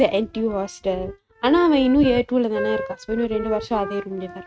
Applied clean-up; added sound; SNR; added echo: neural mask model RNNoise.